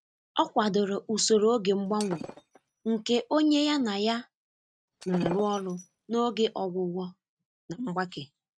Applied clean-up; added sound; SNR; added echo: neural mask model RNNoise.